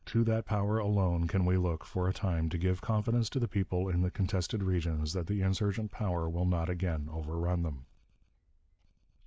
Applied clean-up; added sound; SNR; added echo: neural mask model Resemble Enhance denoiser.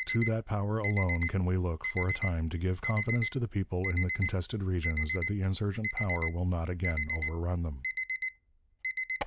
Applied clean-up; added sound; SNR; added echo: none; Alarm; 6 dB; none.